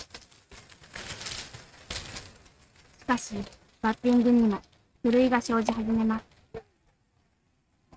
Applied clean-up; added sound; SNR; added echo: neural mask model RNNoise.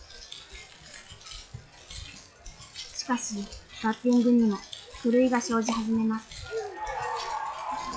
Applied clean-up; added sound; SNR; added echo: classical method log-MMSE.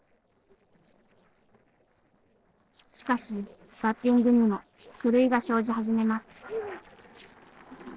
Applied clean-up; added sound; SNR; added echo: neural separator model SepFormer DNS4.